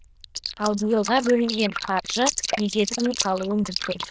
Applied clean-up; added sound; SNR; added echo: neural diffusion model UNIVERSE++.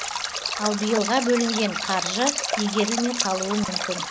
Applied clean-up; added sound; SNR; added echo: none; Stream; 3 dB; none.